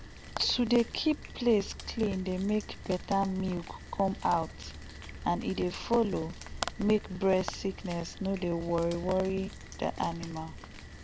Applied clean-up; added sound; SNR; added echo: none; Rain; 12 dB; none.